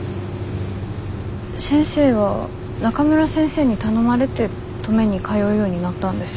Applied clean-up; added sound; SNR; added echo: none; none; none; none.